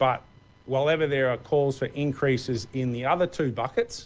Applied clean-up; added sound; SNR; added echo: none; none; none; none.